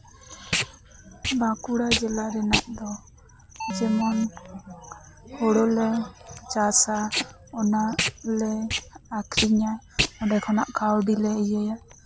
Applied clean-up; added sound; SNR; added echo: none; Packing tape, duct tape + Alarm; 7 dB; none.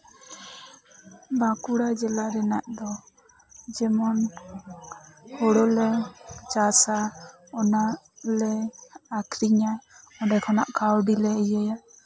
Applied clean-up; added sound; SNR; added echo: none; none; none; none.